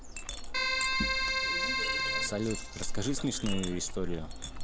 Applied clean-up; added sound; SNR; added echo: none; Chink, clink + Keyboard (musical); -5 dB; none.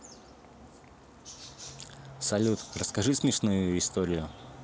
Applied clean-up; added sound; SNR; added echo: none; none; none; none.